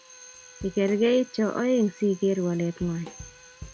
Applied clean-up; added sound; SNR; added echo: none; Drill + Drum / Drum kit; 19 dB; none.